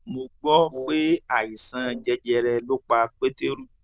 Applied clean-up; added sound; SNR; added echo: neural diffusion model UNIVERSE++.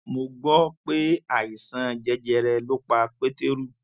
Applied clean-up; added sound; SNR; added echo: none; none; none; none.